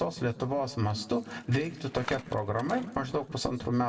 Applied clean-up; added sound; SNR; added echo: none; Bicycle; 19 dB; reverberation time 1.0 s.